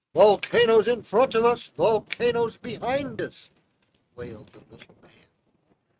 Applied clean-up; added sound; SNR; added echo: neural mask model RNNoise.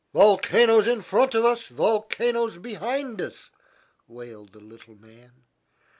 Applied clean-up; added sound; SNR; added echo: none; none; none; none.